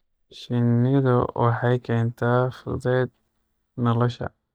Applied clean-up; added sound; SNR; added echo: neural mask model DeepFilterNet 3.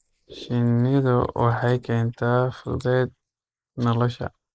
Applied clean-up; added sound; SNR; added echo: neural mask model Resemble Enhance denoiser.